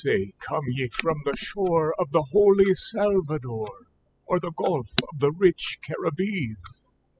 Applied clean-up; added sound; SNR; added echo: classical method spectral subtraction.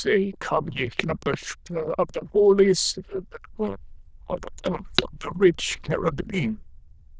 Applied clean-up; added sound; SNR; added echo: neural diffusion model UNIVERSE++.